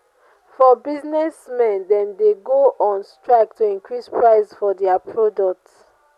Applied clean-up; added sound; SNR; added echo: none; none; none; none.